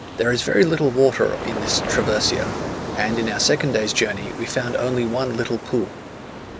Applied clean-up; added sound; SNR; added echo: none; Ocean; 8 dB; none.